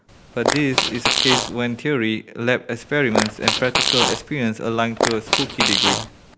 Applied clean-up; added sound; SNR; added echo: none; Fart; -1 dB; none.